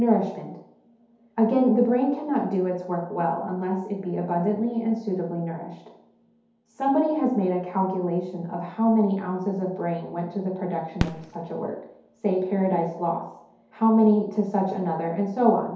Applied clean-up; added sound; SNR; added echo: none; Fireworks; 11 dB; reverberation time 2.2 s.